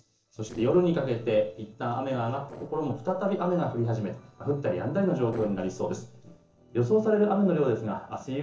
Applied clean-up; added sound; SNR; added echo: neural separator model SepFormer DNS4.